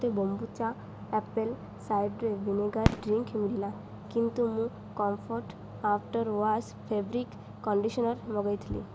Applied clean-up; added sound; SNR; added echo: none; Fireworks; 3 dB; none.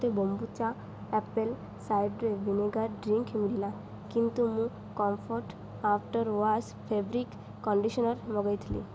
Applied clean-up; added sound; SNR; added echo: none; none; none; none.